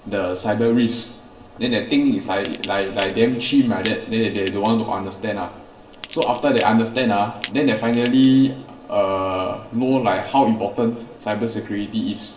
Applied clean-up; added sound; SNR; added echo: none; Crackle / Crushing; 18 dB; reverberation time 0.8 s.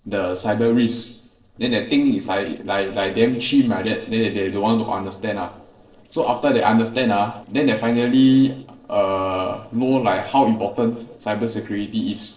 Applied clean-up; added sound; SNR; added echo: neural separator model SepFormer DNS4.